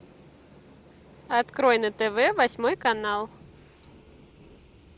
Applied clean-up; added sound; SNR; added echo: none; none; none; none.